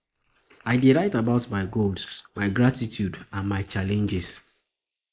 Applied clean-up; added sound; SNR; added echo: neural mask model Resemble Enhance denoiser.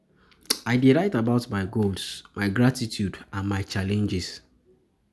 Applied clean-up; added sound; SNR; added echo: none; none; none; none.